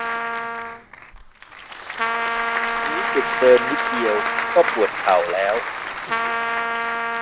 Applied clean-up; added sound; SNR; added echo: none; Trumpet + Applause / Crowd; 1 dB; none.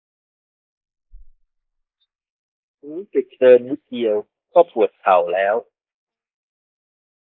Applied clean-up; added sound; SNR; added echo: neural mask model Resemble Enhance denoiser.